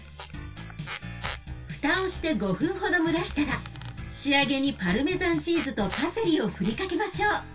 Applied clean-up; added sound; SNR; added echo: none; Squeak; 16 dB; reverberation time 0.2 s.